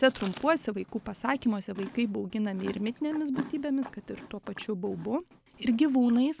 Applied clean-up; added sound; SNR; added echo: none; Chewing, mastication; 17 dB; none.